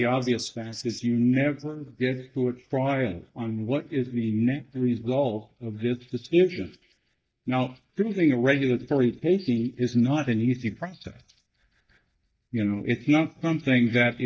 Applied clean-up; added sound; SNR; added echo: neural mask model DeepFilterNet 3.